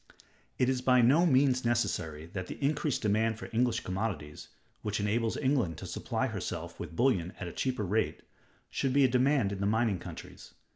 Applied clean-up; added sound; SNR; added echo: none; none; none; none.